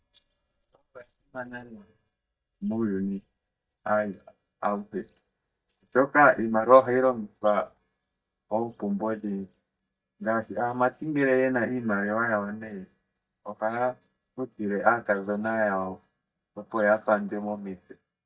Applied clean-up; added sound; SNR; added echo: neural mask model DeepFilterNet 3.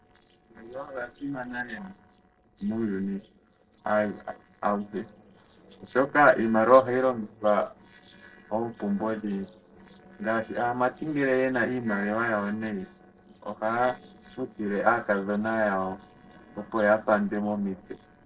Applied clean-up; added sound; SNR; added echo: neural separator model SepFormer DNS4.